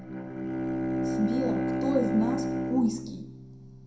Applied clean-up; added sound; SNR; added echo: none; Bowed string instrument; -1 dB; reverberation time 0.5 s.